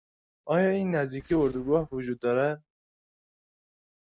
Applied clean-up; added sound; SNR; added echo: neural mask model RNNoise.